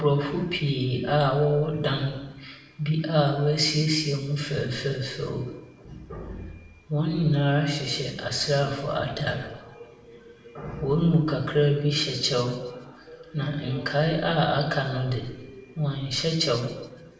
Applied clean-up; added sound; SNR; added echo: none; Brass instrument; 20 dB; reverberation time 0.9 s.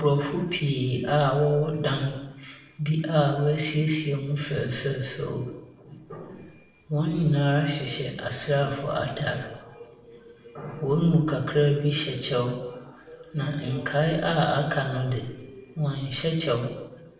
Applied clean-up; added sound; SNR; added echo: neural separator model SepFormer DNS4.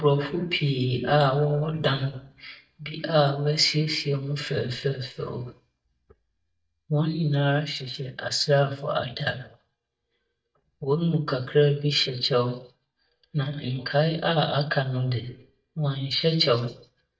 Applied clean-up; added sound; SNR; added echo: neural mask model DeepFilterNet 3.